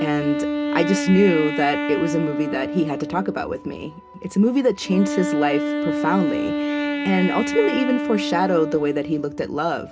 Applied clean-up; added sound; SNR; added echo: none; Wind instrument, woodwind instrument; 4 dB; reverberation time 0.3 s.